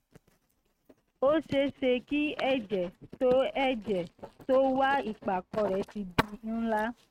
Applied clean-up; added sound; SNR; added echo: neural mask model RNNoise.